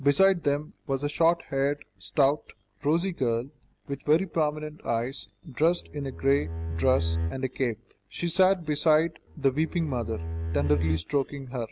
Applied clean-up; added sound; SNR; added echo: none; Bowed string instrument; 4 dB; none.